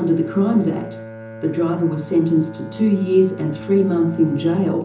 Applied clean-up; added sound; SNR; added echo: none; Bowed string instrument; 14 dB; reverberation time 0.6 s.